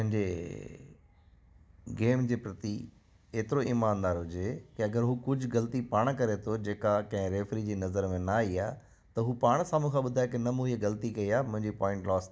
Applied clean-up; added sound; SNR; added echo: none; none; none; none.